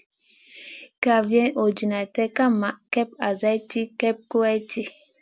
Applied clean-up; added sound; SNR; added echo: none; none; none; none.